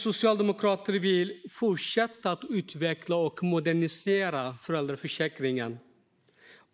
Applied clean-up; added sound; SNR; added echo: neural mask model Resemble Enhance denoiser.